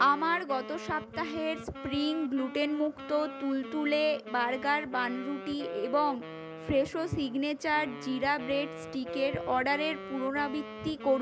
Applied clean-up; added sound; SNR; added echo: none; Wind instrument, woodwind instrument; 11 dB; none.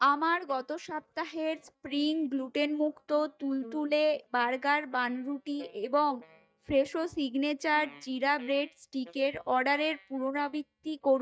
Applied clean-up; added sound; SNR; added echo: neural mask model DeepFilterNet 3.